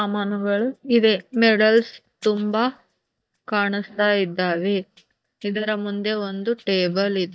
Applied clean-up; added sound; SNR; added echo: neural mask model DeepFilterNet 3.